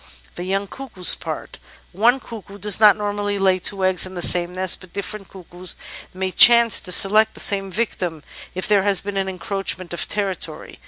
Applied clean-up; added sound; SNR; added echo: none; none; none; none.